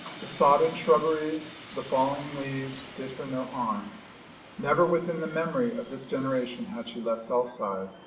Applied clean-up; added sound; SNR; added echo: none; Train; 14 dB; reverberation time 0.6 s.